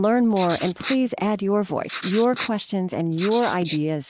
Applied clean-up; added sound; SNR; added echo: neural mask model Resemble Enhance denoiser.